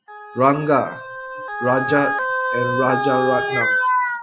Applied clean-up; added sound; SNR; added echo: classical method Wiener filter.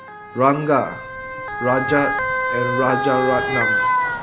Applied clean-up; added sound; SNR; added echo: none; Motor vehicle (road) / Siren; 1 dB; none.